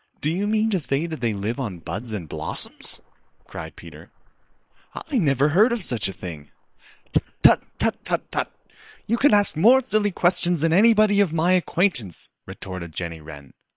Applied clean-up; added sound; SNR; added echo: neural separator model SepFormer WHAM!.